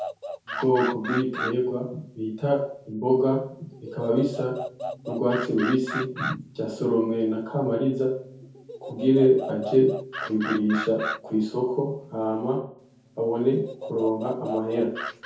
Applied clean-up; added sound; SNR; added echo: none; Animal; 11 dB; reverberation time 0.6 s.